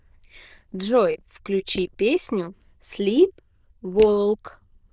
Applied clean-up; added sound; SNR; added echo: neural diffusion model UNIVERSE++.